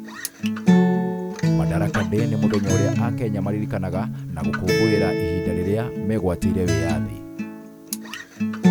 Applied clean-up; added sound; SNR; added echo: none; Acoustic guitar; -4 dB; none.